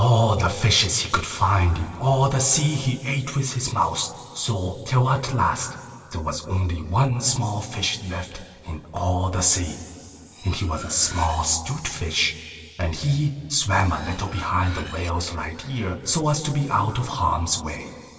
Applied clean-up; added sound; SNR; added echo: none; Cutlery, silverware; 18 dB; reverberation time 2.6 s.